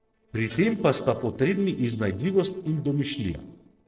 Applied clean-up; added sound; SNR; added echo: neural separator model SepFormer DNS4.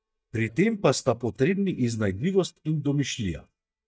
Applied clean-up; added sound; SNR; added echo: neural mask model DeepFilterNet 3.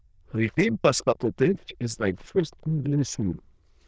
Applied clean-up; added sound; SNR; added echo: neural diffusion model UNIVERSE++.